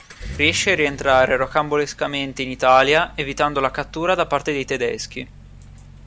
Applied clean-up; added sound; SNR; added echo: none; Accelerating, revving, vroom; 18 dB; none.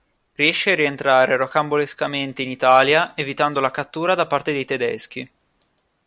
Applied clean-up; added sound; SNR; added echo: none; none; none; none.